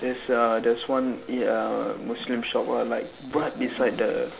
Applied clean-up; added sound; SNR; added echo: none; Toilet flush + Mechanisms; 17 dB; none.